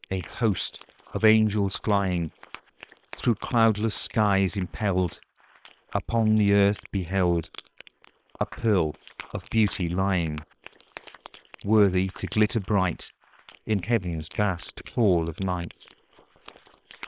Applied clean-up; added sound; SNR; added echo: neural separator model SepFormer WHAM!.